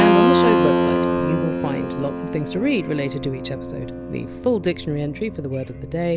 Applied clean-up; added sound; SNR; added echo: none; Keyboard (musical); -2 dB; none.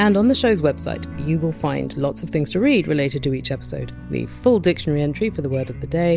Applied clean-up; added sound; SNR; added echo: none; none; none; none.